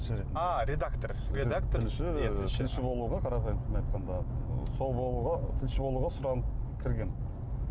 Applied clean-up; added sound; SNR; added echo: none; none; none; none.